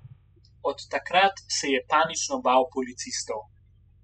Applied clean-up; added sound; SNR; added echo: classical method spectral subtraction.